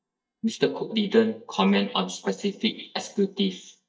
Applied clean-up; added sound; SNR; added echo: neural mask model DeepFilterNet 3.